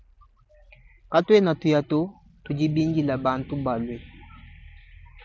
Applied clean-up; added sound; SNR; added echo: none; none; none; none.